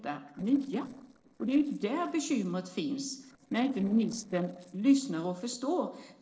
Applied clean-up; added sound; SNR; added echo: neural separator model SepFormer DNS4.